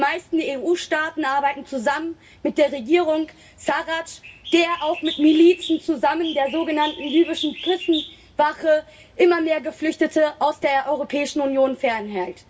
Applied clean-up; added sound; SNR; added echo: none; Bird; 17 dB; reverberation time 0.2 s.